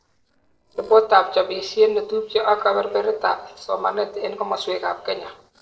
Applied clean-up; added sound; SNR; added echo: neural separator model SepFormer DNS4.